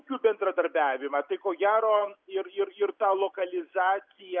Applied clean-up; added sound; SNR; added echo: none; none; none; none.